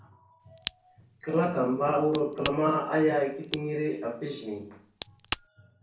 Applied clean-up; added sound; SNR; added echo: none; Crack; 7 dB; reverberation time 0.6 s.